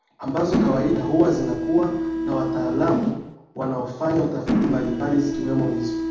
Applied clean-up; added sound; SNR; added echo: none; Mechanisms; 2 dB; reverberation time 0.8 s.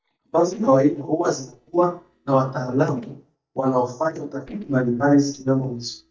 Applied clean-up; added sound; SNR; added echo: neural mask model DeepFilterNet 3.